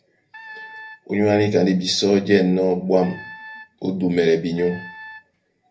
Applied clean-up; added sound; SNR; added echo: none; Wind instrument, woodwind instrument; 20 dB; reverberation time 0.3 s.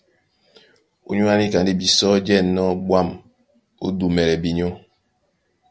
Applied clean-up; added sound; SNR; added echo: none; none; none; none.